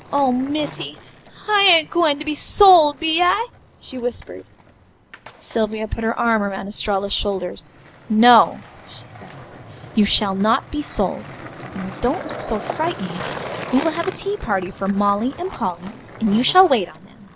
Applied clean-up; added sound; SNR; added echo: none; Skateboard; 15 dB; none.